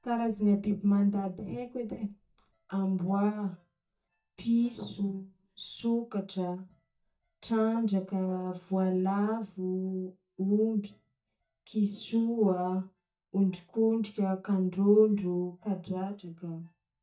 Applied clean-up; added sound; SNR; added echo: neural mask model DeepFilterNet 3.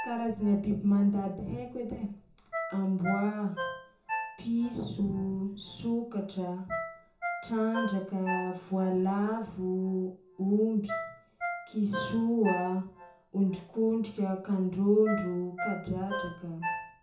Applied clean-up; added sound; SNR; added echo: none; Ringtone; 10 dB; reverberation time 0.5 s.